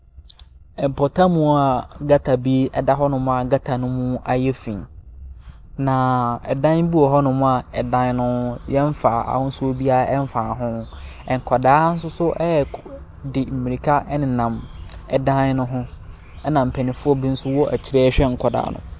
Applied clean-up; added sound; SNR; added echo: none; none; none; none.